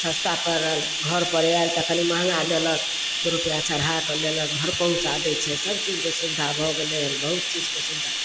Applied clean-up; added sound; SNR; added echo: none; Bathtub (filling or washing); 0 dB; none.